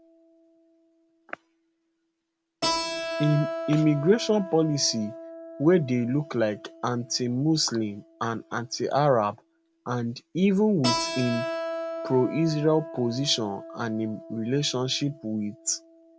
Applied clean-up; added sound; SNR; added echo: none; Keyboard (musical); 9 dB; none.